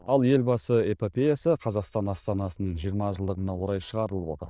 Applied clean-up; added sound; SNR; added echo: neural diffusion model UNIVERSE++.